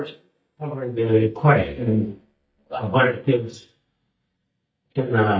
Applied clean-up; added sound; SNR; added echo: neural mask model DeepFilterNet 3.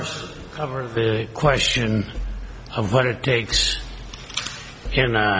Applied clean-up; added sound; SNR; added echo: none; none; none; none.